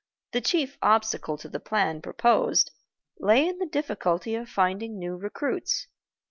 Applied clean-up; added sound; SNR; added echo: none; none; none; none.